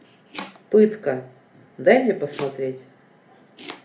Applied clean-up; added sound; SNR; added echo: none; Domestic sounds, home sounds; 19 dB; reverberation time 0.3 s.